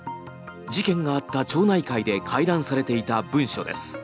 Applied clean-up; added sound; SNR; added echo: none; none; none; none.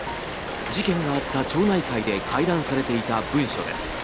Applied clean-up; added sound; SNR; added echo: none; Rain; 6 dB; none.